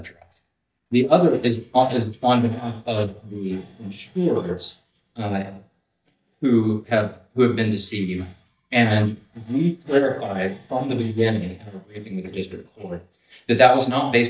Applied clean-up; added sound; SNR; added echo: neural mask model DeepFilterNet 3.